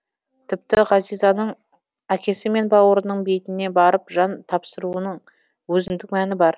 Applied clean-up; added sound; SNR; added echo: none; none; none; none.